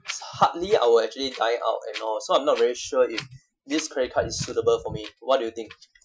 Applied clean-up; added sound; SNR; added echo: classical method Wiener filter.